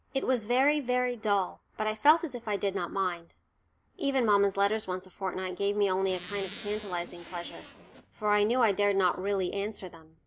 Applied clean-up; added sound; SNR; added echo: none; Zipper (clothing); 15 dB; none.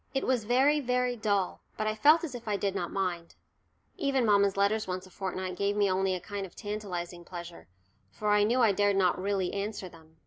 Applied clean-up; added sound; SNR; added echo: none; none; none; none.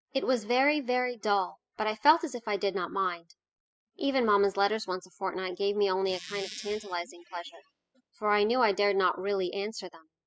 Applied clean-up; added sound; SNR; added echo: classical method spectral subtraction.